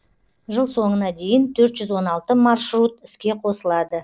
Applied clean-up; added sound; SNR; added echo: neural separator model SepFormer DNS4.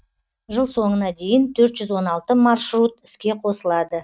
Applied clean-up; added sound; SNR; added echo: neural mask model RNNoise.